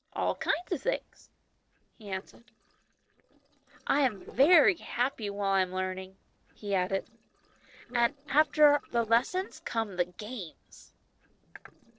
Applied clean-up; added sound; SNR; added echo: neural separator model SepFormer DNS4.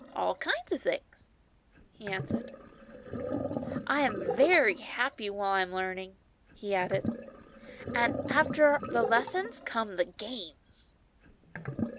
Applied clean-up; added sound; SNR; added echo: none; Sink (filling or washing); 7 dB; none.